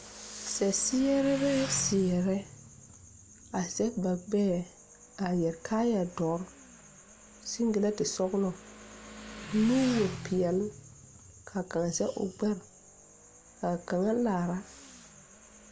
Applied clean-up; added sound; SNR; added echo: none; Motorcycle; 15 dB; none.